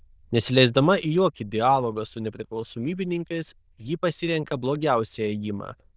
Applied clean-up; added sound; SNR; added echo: neural diffusion model UNIVERSE++.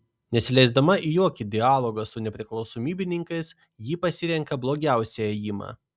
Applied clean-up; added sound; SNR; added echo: none; none; none; none.